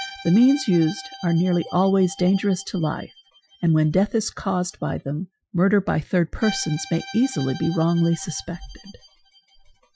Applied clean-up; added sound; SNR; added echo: classical method Wiener filter.